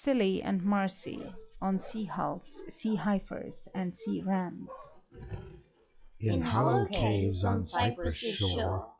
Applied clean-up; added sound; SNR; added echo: classical method log-MMSE.